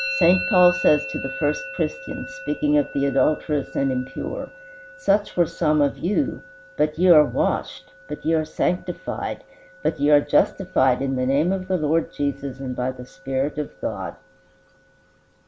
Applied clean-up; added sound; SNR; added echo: none; Musical instrument; 14 dB; none.